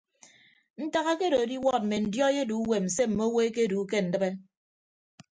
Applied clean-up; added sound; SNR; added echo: none; none; none; none.